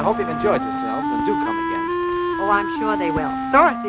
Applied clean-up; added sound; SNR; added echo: none; Wind instrument, woodwind instrument; 1 dB; none.